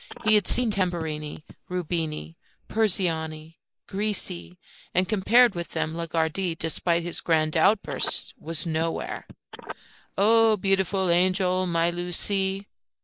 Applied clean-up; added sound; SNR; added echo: neural mask model Resemble Enhance denoiser.